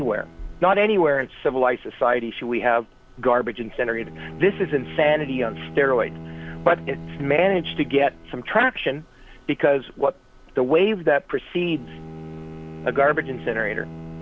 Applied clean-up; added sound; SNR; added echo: none; Bowed string instrument; 16 dB; none.